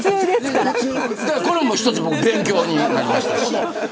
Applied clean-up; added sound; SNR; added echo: none; Electric guitar / Strum; 11 dB; none.